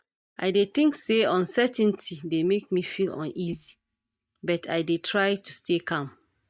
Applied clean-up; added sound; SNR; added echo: neural mask model DeepFilterNet 3.